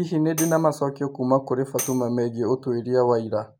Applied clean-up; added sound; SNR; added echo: none; Tambourine; 15 dB; none.